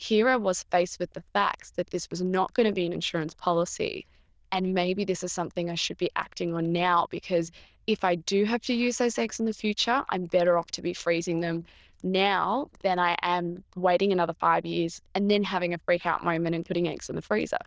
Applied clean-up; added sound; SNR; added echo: neural diffusion model UNIVERSE++.